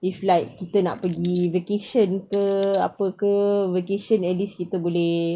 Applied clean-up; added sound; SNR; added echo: neural mask model Resemble Enhance denoiser.